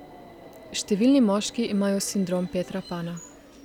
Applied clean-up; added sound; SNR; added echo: none; Subway, metro, underground; 20 dB; none.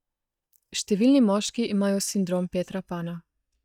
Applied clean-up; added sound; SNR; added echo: neural mask model DeepFilterNet 3.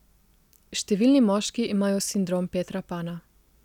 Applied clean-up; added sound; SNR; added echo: none; none; none; none.